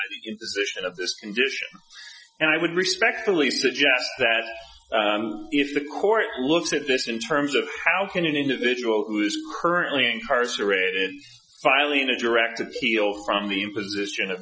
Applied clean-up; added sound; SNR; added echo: classical method Wiener filter.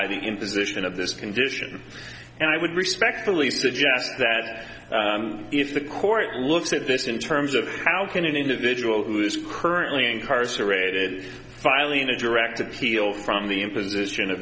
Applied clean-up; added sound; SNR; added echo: none; none; none; none.